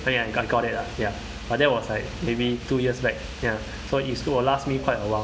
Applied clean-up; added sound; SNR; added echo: none; none; none; none.